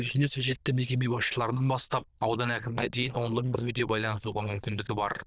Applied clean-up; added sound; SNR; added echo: neural diffusion model UNIVERSE++.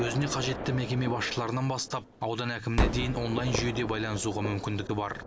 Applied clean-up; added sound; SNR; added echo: none; Gunshot, gunfire; 4 dB; none.